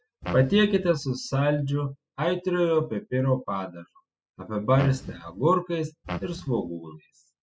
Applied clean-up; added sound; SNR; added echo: classical method spectral subtraction.